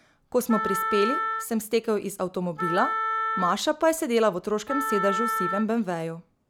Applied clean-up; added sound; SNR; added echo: none; Wind instrument, woodwind instrument; 4 dB; none.